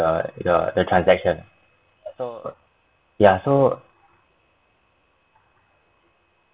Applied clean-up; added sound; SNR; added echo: none; none; none; none.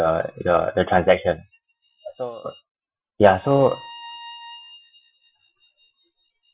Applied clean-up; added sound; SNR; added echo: classical method Wiener filter.